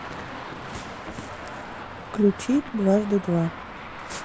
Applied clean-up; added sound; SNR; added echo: none; Traffic noise, roadway noise; 10 dB; none.